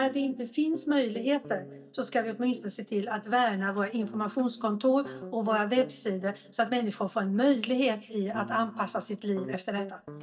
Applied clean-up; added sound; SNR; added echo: neural mask model DeepFilterNet 3.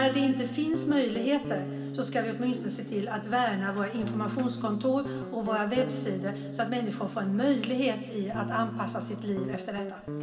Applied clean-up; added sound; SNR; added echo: none; Guitar; 8 dB; reverberation time 2.5 s.